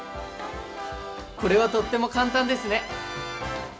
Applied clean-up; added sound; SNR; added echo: none; none; none; none.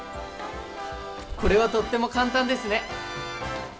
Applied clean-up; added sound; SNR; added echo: none; Bird; 12 dB; none.